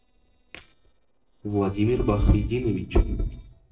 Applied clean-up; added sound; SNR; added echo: neural separator model SepFormer DNS4.